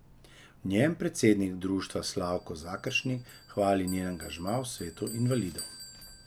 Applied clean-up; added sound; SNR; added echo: none; Bell; 19 dB; none.